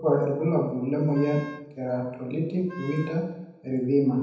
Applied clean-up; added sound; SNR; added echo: none; Wind instrument, woodwind instrument; 19 dB; reverberation time 0.9 s.